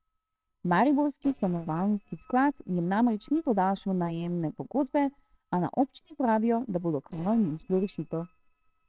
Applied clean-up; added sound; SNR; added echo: neural separator model SepFormer WHAMR!.